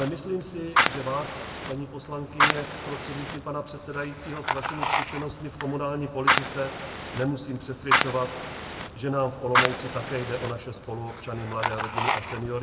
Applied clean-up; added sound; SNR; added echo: none; Fire; -2 dB; reverberation time 1.7 s.